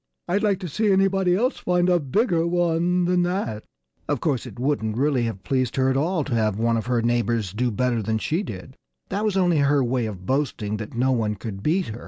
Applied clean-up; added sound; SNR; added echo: none; none; none; none.